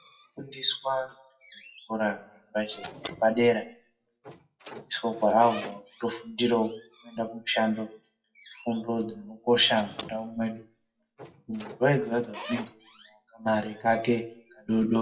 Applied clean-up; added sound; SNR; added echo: classical method WPE with log-MMSE.